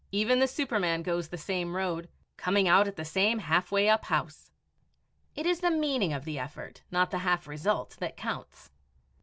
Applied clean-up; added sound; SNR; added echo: none; none; none; none.